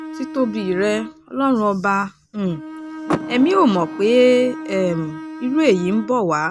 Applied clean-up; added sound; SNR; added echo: none; Bowed string instrument + Door / Car; 12 dB; none.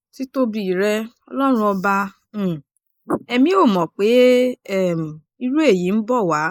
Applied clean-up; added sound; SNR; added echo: neural mask model Resemble Enhance denoiser.